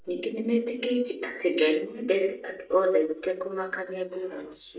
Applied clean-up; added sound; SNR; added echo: neural mask model DeepFilterNet 3.